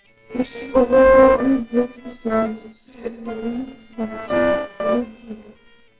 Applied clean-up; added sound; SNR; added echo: neural separator model SepFormer WHAMR!.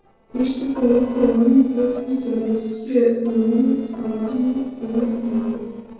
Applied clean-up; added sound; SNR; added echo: neural separator model SepFormer DNS4.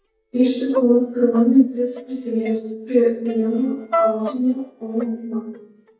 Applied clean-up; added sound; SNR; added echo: neural mask model DeepFilterNet 3.